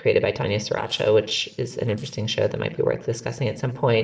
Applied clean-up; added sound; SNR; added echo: neural separator model SepFormer DNS4.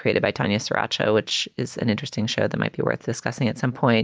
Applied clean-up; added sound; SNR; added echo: none; none; none; none.